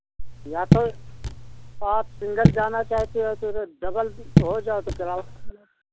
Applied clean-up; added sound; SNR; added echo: none; Raindrop / Drip; -3 dB; none.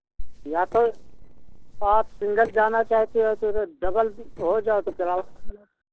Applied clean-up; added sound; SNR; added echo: neural separator model SepFormer DNS4.